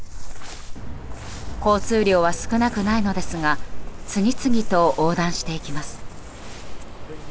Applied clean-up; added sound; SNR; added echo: none; Crumpling, crinkling; 2 dB; none.